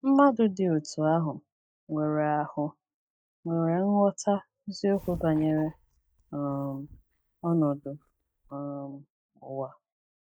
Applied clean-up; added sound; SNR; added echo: neural mask model DeepFilterNet 3.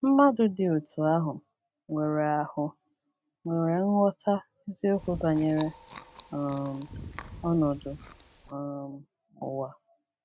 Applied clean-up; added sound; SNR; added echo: none; Chewing, mastication; 15 dB; none.